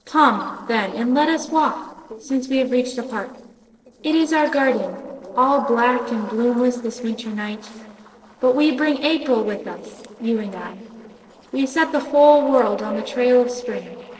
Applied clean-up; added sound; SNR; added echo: neural separator model SepFormer DNS4.